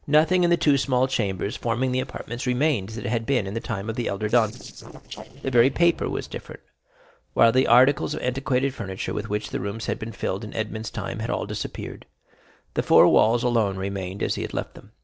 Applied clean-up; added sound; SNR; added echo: neural separator model SepFormer DNS4.